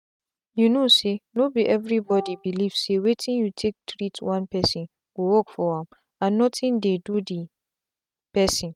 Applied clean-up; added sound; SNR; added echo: neural mask model RNNoise.